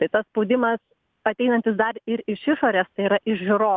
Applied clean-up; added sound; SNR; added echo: none; none; none; none.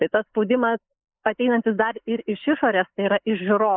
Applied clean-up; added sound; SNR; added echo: neural mask model Resemble Enhance denoiser.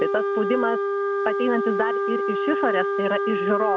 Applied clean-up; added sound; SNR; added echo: none; Wind instrument, woodwind instrument; -2 dB; none.